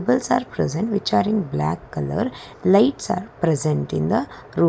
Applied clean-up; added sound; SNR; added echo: none; none; none; none.